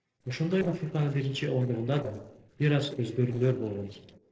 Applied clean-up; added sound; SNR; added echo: neural separator model SepFormer DNS4.